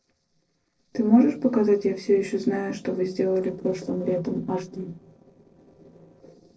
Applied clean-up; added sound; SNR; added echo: neural separator model SepFormer DNS4.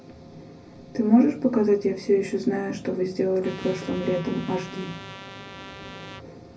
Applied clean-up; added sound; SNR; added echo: none; Trumpet; 17 dB; reverberation time 0.4 s.